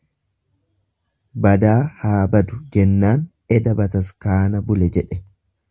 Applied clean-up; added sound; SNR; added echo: none; none; none; none.